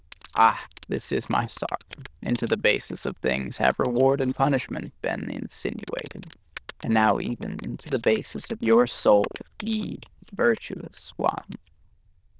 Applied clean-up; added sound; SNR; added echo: neural diffusion model UNIVERSE++.